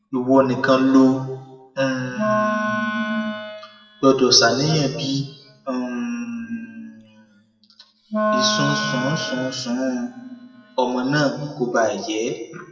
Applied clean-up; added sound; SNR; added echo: classical method WPE with log-MMSE.